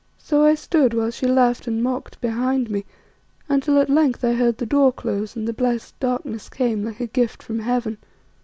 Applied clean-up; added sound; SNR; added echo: none; none; none; none.